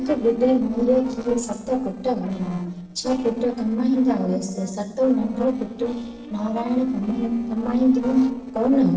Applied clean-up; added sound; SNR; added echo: neural separator model SepFormer DNS4.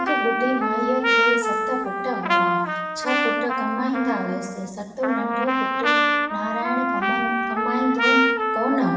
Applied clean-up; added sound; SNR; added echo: none; Trumpet; -3 dB; reverberation time 1.2 s.